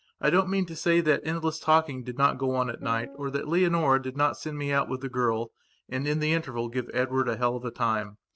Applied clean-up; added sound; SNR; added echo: neural mask model RNNoise.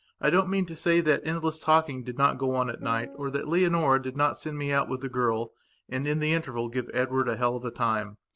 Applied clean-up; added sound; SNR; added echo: none; Piano; 14 dB; none.